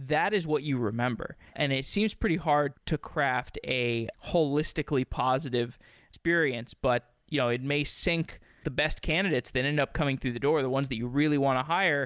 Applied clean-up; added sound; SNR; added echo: none; none; none; none.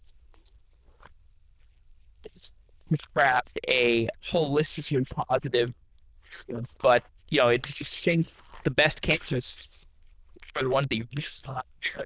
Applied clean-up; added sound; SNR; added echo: neural diffusion model UNIVERSE++.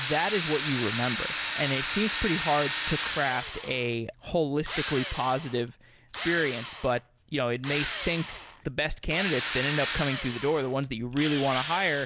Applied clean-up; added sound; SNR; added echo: none; Drill; 6 dB; none.